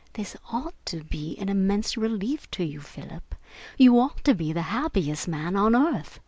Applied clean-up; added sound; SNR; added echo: none; none; none; none.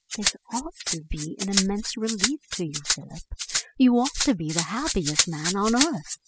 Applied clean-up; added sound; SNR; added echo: classical method spectral subtraction.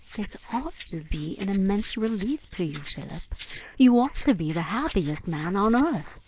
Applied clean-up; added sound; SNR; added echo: neural mask model Resemble Enhance denoiser.